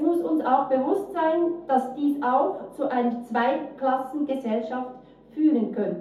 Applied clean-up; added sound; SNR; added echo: none; none; none; reverberation time 0.5 s.